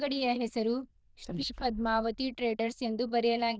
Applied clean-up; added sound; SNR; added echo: neural diffusion model UNIVERSE++.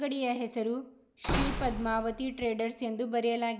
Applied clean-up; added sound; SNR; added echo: none; Slam / Wood; 5 dB; none.